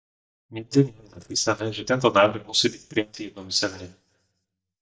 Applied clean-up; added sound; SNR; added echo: neural mask model DeepFilterNet 3.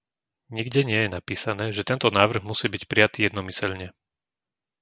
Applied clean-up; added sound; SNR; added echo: none; none; none; none.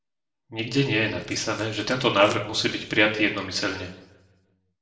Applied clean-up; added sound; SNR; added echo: neural separator model SepFormer DNS4.